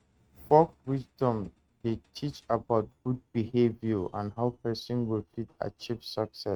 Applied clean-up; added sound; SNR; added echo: neural mask model RNNoise.